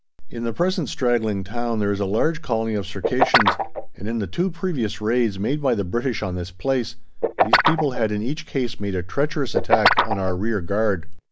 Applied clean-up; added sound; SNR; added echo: none; Guitar; 2 dB; none.